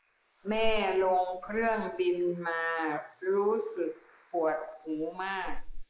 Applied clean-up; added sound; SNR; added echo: neural mask model Resemble Enhance denoiser.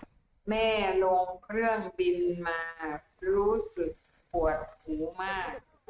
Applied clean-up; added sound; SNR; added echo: neural mask model RNNoise.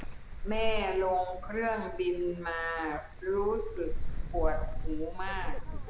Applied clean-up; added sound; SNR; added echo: none; Wind; 0 dB; none.